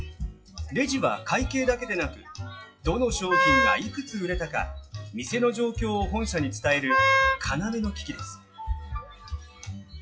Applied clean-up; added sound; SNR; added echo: classical method WPE with log-MMSE.